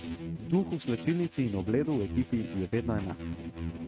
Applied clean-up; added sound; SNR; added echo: neural mask model RNNoise.